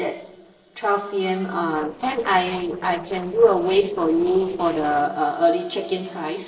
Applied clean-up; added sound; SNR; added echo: neural separator model SepFormer DNS4.